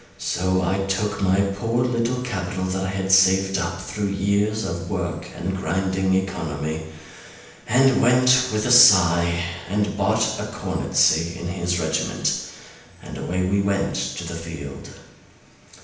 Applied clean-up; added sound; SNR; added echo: none; none; none; reverberation time 0.9 s.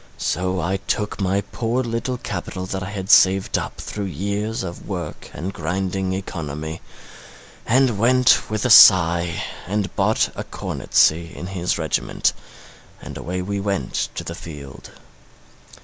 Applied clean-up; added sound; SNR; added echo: none; none; none; none.